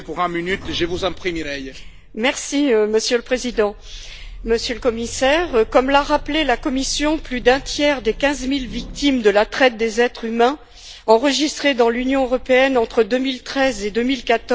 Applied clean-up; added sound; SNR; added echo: none; Sliding door; 16 dB; none.